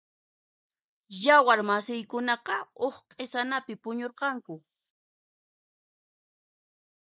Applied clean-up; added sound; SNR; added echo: neural mask model Resemble Enhance denoiser.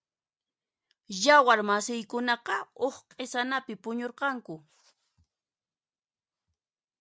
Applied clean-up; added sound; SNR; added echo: none; none; none; none.